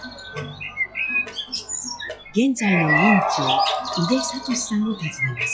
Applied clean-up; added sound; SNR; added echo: classical method log-MMSE.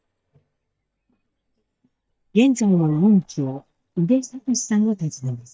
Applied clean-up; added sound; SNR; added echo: neural mask model DeepFilterNet 3.